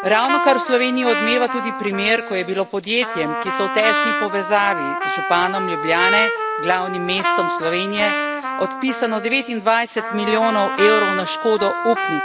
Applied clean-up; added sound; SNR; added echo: none; Trumpet; 3 dB; none.